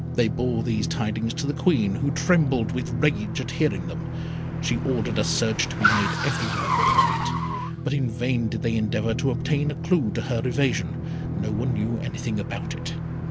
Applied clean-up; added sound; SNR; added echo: none; Guitar + Car; 1 dB; none.